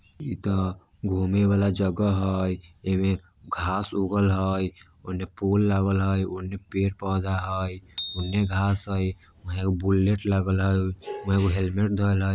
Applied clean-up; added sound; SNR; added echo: none; Bicycle bell; 16 dB; none.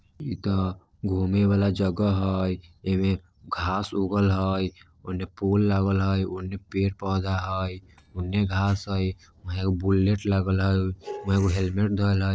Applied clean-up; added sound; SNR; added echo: neural separator model SepFormer DNS4.